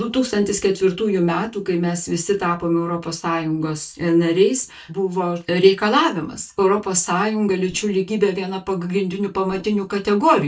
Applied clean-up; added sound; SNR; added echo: neural mask model DeepFilterNet 3.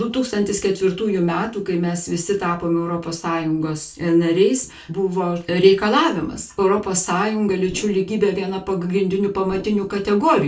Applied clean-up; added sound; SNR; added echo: none; Whoosh, swoosh, swish; 17 dB; reverberation time 0.2 s.